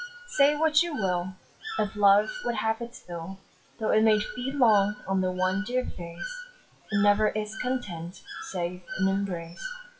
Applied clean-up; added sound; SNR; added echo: classical method WPE with log-MMSE.